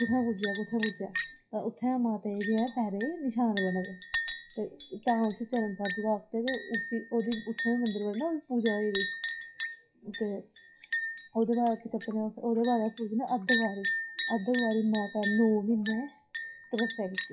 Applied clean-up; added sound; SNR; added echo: classical method WPE with log-MMSE.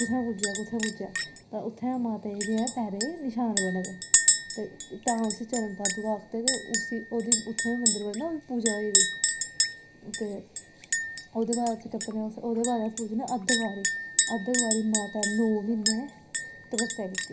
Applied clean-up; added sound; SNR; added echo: none; Chink, clink; -3 dB; reverberation time 0.4 s.